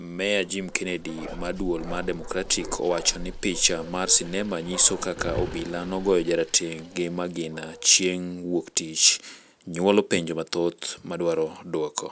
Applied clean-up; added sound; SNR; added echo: none; Bark; 14 dB; none.